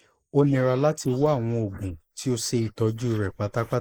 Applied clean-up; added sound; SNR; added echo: neural mask model Resemble Enhance denoiser.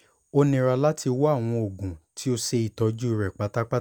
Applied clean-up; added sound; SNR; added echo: none; none; none; none.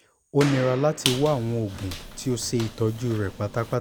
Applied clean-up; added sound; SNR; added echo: none; Squeak + Boom; 10 dB; none.